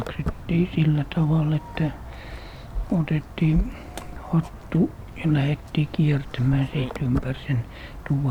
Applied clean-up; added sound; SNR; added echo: none; Walk, footsteps; 12 dB; none.